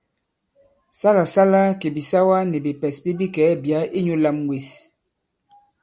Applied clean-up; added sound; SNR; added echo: none; none; none; none.